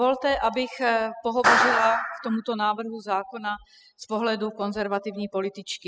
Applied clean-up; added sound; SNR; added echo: classical method spectral subtraction.